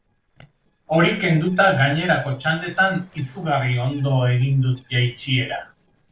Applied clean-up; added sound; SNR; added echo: neural separator model SepFormer DNS4.